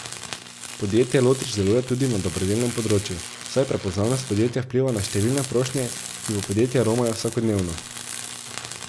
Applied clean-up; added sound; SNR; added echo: none; Tools; 10 dB; none.